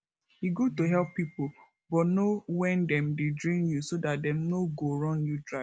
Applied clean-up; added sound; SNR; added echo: none; none; none; none.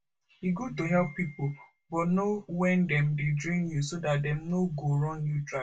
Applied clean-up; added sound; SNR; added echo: none; none; none; reverberation time 0.1 s.